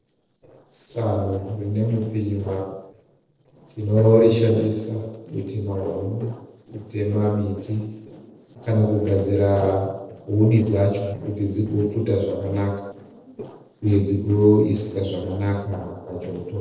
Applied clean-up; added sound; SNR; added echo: neural separator model SepFormer DNS4.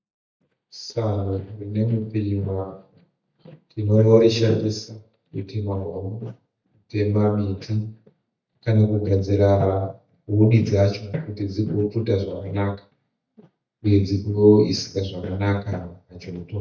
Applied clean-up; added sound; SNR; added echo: neural mask model DeepFilterNet 3.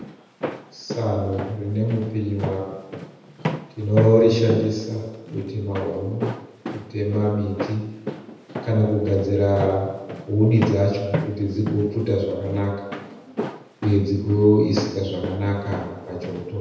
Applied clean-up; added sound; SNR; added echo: none; Walk, footsteps; 10 dB; reverberation time 1.0 s.